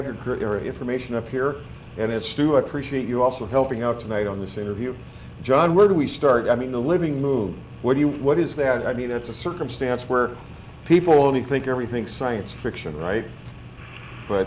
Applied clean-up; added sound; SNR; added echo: none; none; none; none.